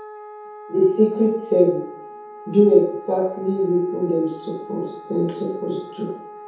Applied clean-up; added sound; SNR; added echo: none; Wind instrument, woodwind instrument; 17 dB; reverberation time 0.7 s.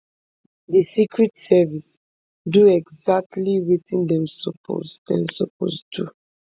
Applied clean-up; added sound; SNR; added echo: none; none; none; none.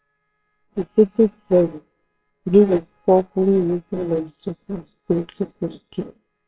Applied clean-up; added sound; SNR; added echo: neural separator model SepFormer WHAMR!.